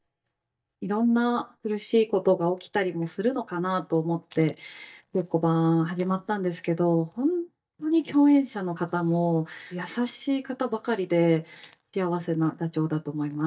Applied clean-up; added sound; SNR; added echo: neural mask model DeepFilterNet 3.